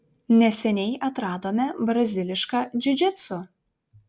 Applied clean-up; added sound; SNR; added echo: none; none; none; none.